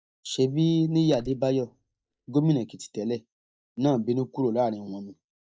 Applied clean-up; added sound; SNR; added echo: neural mask model DeepFilterNet 3.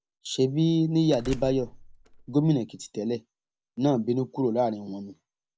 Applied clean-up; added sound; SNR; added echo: none; Door; 15 dB; none.